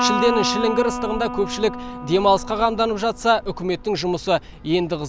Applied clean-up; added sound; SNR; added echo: none; Electric guitar; 7 dB; none.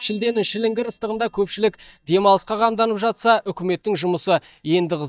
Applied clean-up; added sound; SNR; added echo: neural mask model DeepFilterNet 3.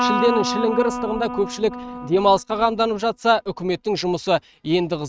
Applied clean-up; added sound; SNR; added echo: neural mask model RNNoise.